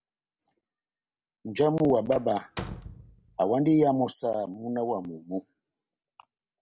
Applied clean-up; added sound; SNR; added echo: none; Slam; 14 dB; none.